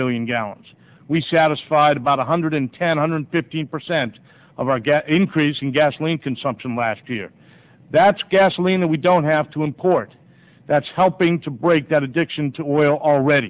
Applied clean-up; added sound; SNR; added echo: none; none; none; none.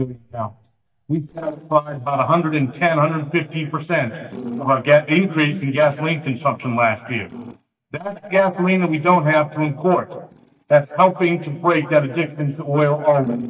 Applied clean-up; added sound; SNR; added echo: neural mask model DeepFilterNet 3.